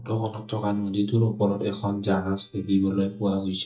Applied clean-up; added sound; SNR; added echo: neural mask model DeepFilterNet 3.